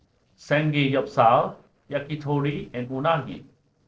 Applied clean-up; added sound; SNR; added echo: neural separator model SepFormer DNS4.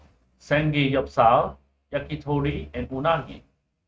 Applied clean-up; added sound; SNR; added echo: neural mask model RNNoise.